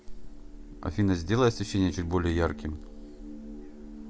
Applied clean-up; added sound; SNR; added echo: none; none; none; none.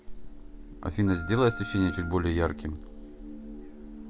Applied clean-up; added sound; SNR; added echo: none; Wind instrument, woodwind instrument; 13 dB; none.